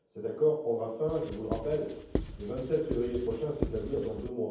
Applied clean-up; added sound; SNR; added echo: none; Writing; 6 dB; reverberation time 0.9 s.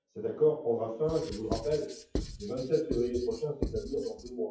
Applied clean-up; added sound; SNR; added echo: classical method WPE with log-MMSE.